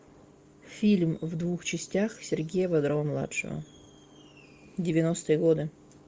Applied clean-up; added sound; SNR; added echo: none; none; none; none.